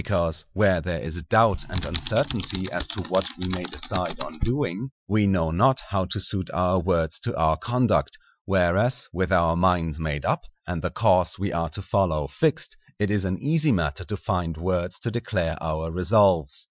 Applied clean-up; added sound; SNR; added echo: classical method Wiener filter.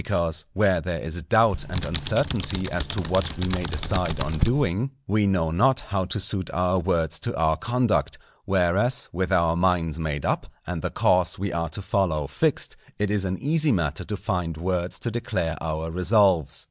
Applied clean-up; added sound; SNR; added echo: none; Computer keyboard; 5 dB; none.